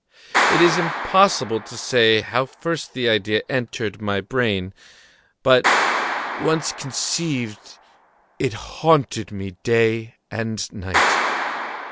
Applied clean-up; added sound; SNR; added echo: none; Clapping; 4 dB; none.